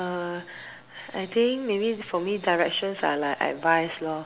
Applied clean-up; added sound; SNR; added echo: none; none; none; none.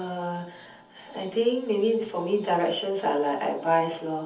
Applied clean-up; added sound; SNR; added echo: none; none; none; reverberation time 0.7 s.